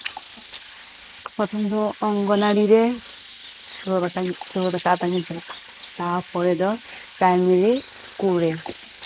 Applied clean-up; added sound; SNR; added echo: neural mask model Resemble Enhance denoiser.